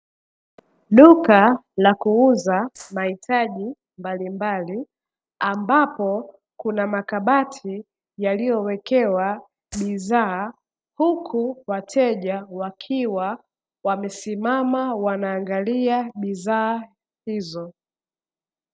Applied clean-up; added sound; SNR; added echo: neural separator model SepFormer DNS4.